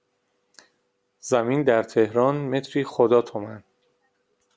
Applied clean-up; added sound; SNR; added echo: none; none; none; none.